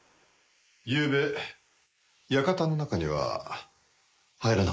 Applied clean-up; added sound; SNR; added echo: neural mask model Resemble Enhance denoiser.